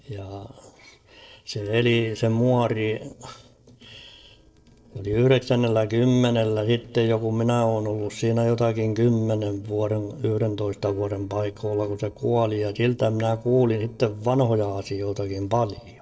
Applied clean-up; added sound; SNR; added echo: neural separator model SepFormer DNS4.